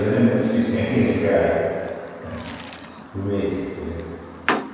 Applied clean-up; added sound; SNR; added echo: none; Chirp, tweet; 11 dB; reverberation time 1.9 s.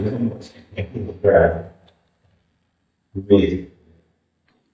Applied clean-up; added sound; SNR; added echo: neural mask model DeepFilterNet 3.